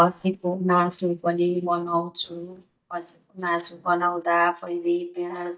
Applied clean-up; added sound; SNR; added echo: neural mask model DeepFilterNet 3.